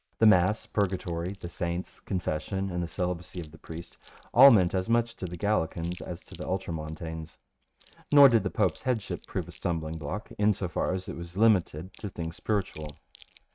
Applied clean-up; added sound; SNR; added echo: neural mask model RNNoise.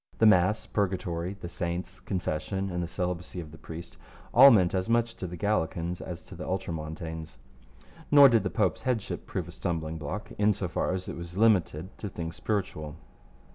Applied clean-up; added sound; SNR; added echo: none; none; none; none.